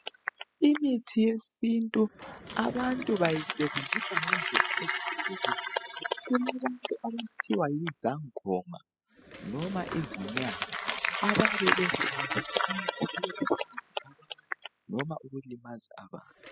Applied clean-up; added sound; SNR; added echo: classical method spectral subtraction.